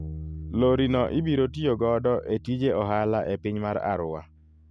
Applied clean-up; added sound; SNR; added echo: none; Bass guitar; 15 dB; none.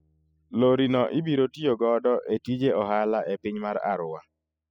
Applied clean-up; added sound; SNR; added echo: classical method spectral subtraction.